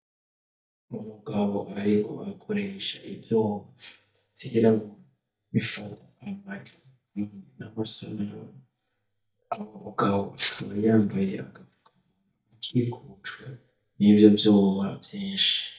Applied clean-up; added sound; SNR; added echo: neural mask model DeepFilterNet 3.